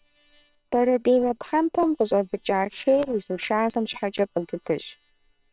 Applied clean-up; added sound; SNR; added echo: neural separator model SepFormer WHAM!.